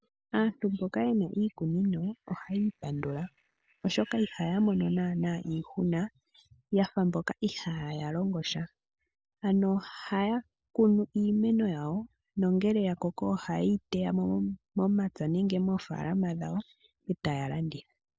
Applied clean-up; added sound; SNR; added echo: neural separator model SepFormer DNS4.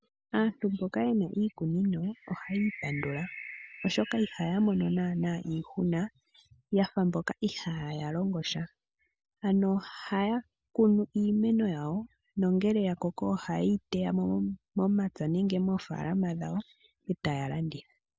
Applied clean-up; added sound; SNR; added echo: none; Bird; 15 dB; none.